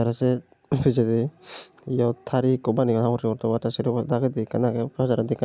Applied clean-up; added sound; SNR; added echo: none; none; none; none.